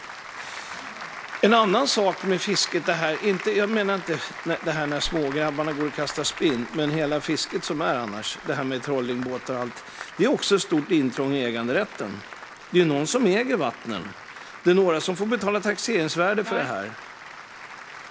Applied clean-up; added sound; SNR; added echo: none; Applause; 14 dB; none.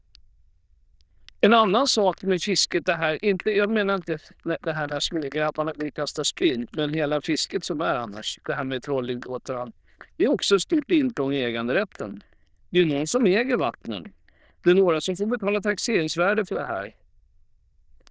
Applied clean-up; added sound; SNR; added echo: neural diffusion model UNIVERSE++.